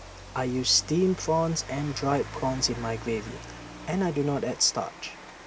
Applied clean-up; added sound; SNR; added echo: none; Rain; 13 dB; none.